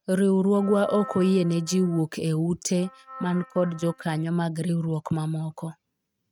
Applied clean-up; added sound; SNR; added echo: neural mask model RNNoise.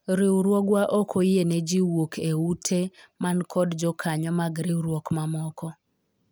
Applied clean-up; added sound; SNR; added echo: none; none; none; none.